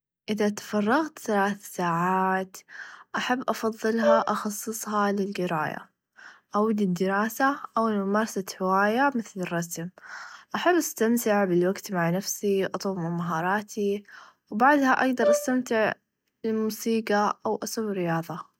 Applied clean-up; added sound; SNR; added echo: none; Brass instrument; 3 dB; none.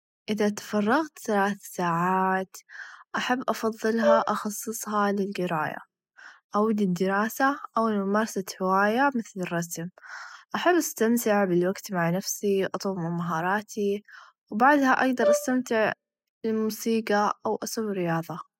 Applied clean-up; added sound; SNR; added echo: classical method spectral subtraction.